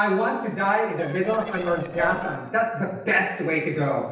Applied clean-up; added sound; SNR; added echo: neural separator model SepFormer DNS4.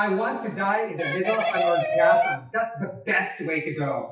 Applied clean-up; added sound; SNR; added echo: classical method WPE with log-MMSE.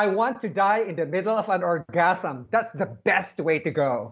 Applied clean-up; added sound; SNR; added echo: none; none; none; none.